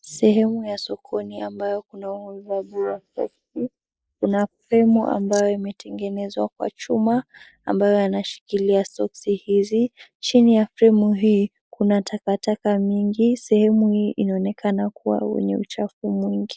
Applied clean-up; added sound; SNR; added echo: neural mask model Resemble Enhance denoiser.